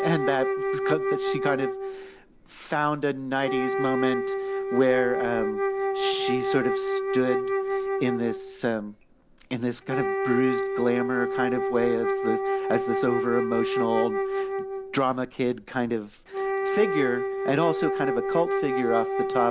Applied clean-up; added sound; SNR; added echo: none; Wind instrument, woodwind instrument; 0 dB; none.